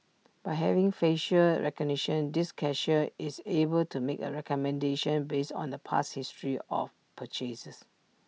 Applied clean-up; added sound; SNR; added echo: none; none; none; none.